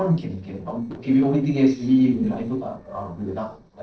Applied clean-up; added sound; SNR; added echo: neural separator model SepFormer DNS4.